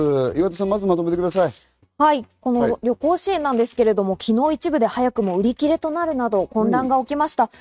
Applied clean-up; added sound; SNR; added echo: neural mask model RNNoise.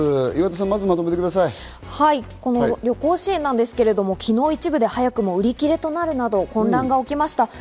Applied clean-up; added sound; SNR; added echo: none; none; none; none.